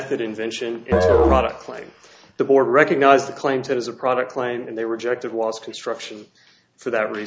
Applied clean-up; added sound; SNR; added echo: none; Musical instrument; 1 dB; none.